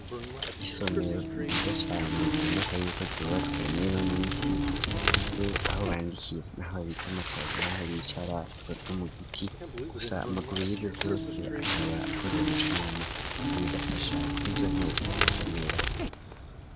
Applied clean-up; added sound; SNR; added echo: none; Crackle; -5 dB; none.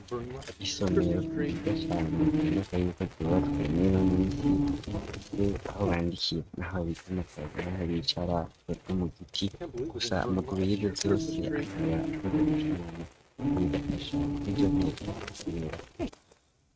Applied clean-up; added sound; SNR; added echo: neural mask model RNNoise.